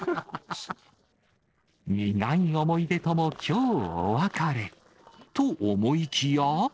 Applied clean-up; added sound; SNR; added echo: neural separator model SepFormer DNS4.